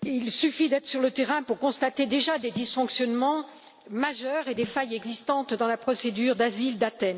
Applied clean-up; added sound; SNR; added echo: none; Snare drum; 19 dB; none.